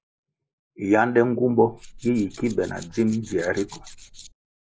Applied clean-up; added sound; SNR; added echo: neural mask model Resemble Enhance denoiser.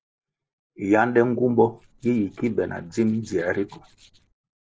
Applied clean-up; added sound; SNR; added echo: neural separator model SepFormer DNS4.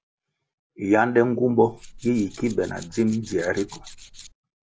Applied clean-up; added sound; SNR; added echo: none; Tools; 19 dB; none.